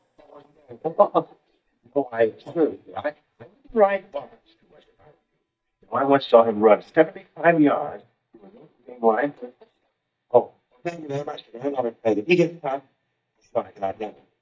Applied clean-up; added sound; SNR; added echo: neural mask model DeepFilterNet 3.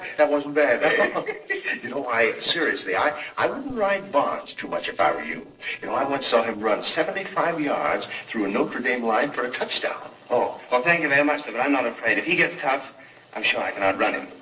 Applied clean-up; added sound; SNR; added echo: neural separator model SepFormer DNS4.